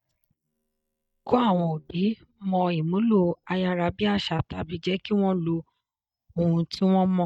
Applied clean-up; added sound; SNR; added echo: neural mask model DeepFilterNet 3.